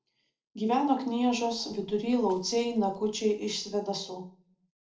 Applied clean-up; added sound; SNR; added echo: neural separator model SepFormer DNS4.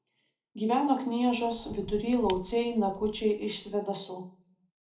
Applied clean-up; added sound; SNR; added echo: none; Shatter / Crushing; 17 dB; reverberation time 0.4 s.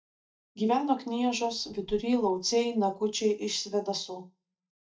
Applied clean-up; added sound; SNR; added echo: neural mask model DeepFilterNet 3.